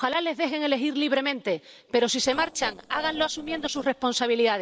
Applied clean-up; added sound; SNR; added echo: neural separator model SepFormer DNS4.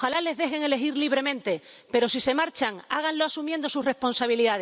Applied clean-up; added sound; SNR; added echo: none; none; none; none.